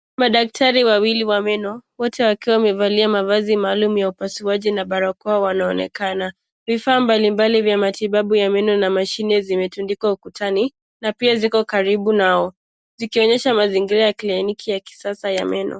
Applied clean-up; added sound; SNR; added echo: none; none; none; none.